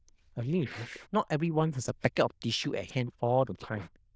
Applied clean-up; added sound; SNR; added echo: neural diffusion model UNIVERSE++.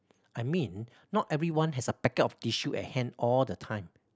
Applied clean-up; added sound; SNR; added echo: none; none; none; none.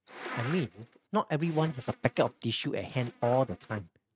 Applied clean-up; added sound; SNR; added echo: neural mask model RNNoise.